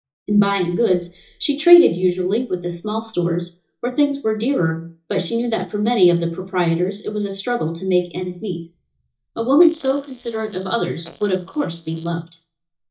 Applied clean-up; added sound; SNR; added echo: neural mask model DeepFilterNet 3.